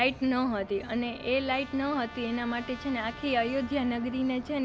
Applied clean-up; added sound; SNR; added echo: none; Trumpet; 19 dB; none.